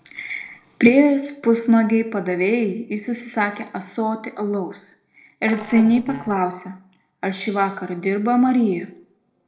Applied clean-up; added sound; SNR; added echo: neural separator model SepFormer DNS4.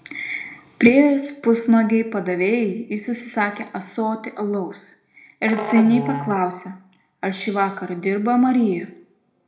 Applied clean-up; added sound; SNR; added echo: none; Musical instrument; 11 dB; reverberation time 0.4 s.